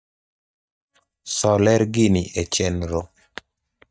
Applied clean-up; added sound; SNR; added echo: neural mask model DeepFilterNet 3.